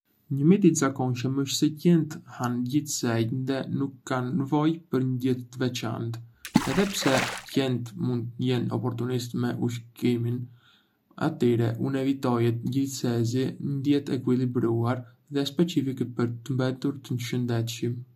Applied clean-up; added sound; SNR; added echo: none; Water / Splash, splatter; 4 dB; none.